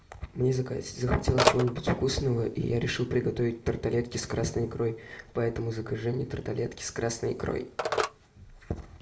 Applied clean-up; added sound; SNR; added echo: none; Telephone; 7 dB; reverberation time 0.3 s.